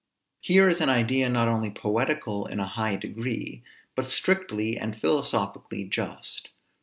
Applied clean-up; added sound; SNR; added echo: none; none; none; none.